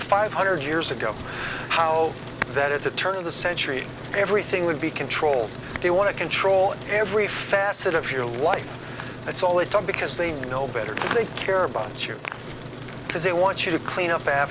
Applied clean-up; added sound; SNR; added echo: none; Truck; 12 dB; none.